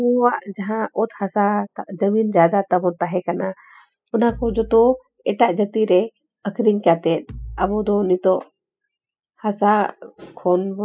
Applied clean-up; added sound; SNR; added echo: classical method spectral subtraction.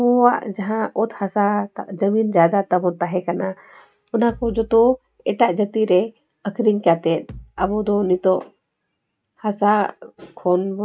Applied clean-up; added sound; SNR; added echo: neural mask model RNNoise.